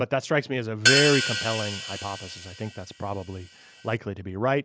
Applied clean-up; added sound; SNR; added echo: none; Hi-hat; 1 dB; none.